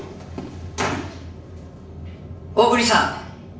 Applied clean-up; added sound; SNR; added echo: none; none; none; reverberation time 0.5 s.